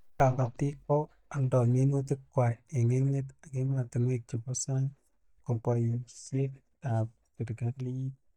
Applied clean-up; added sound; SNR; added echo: neural mask model DeepFilterNet 3.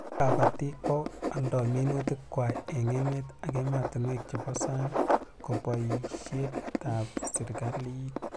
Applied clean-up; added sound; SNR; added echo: none; Writing; 3 dB; none.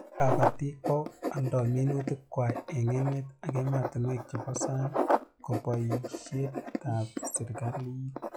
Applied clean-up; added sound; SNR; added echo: classical method log-MMSE.